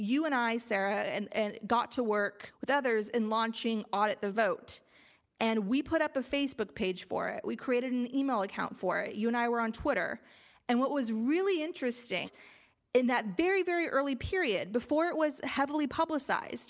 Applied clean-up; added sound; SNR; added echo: none; none; none; none.